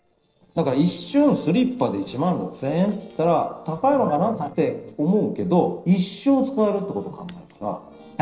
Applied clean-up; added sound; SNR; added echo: neural separator model SepFormer DNS4.